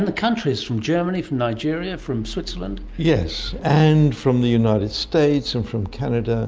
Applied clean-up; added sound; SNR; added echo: none; none; none; none.